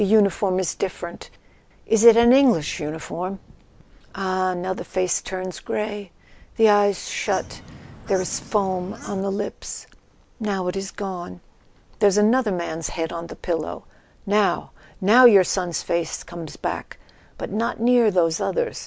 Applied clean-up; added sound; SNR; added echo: none; Bird / Fowl; 16 dB; none.